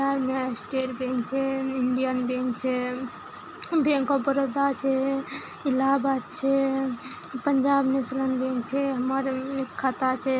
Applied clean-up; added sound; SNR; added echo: none; none; none; none.